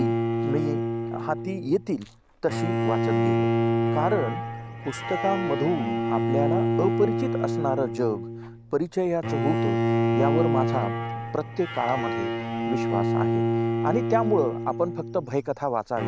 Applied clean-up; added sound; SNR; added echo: none; Bowed string instrument; -2 dB; none.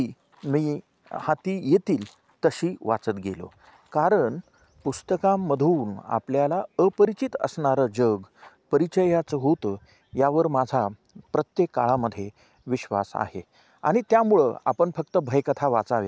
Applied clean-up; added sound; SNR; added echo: none; none; none; none.